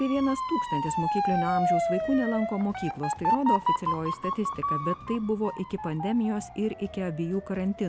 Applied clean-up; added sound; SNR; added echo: none; Motor vehicle (road) / Siren; 1 dB; none.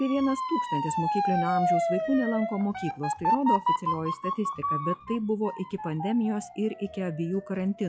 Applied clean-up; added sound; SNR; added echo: classical method log-MMSE.